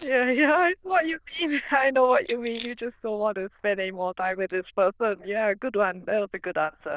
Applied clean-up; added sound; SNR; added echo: neural diffusion model UNIVERSE++.